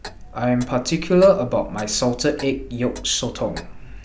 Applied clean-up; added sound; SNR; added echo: none; Clock; 17 dB; none.